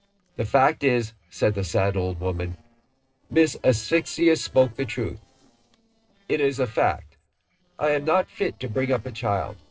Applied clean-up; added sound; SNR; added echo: neural separator model SepFormer DNS4.